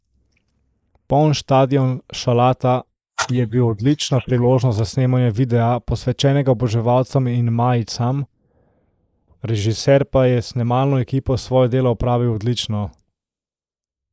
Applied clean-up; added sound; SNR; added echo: neural mask model Resemble Enhance denoiser.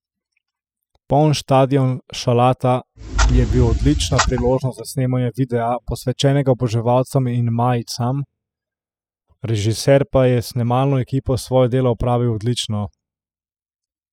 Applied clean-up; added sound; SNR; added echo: classical method spectral subtraction.